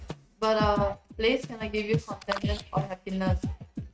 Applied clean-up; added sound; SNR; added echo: neural mask model RNNoise.